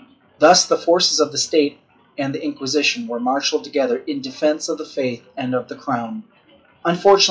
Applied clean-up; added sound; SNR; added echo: classical method log-MMSE.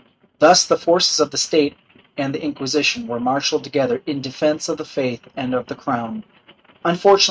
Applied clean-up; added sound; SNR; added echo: neural mask model RNNoise.